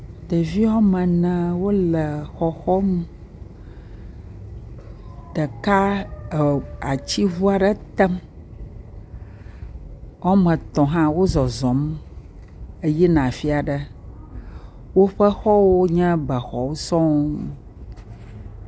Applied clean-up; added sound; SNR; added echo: none; none; none; none.